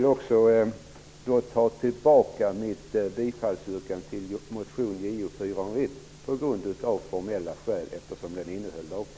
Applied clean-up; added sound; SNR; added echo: none; none; none; none.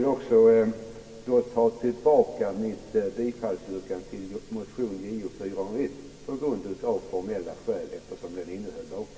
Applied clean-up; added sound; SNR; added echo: none; none; none; reverberation time 1.7 s.